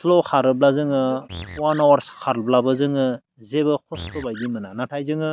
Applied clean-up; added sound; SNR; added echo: none; Animal; 17 dB; none.